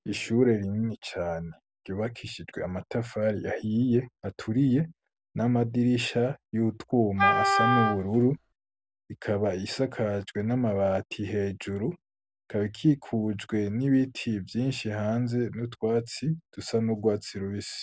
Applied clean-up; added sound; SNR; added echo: none; Wind instrument, woodwind instrument; -2 dB; none.